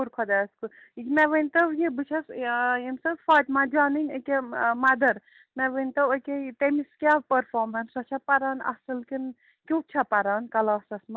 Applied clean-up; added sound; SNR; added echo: none; none; none; none.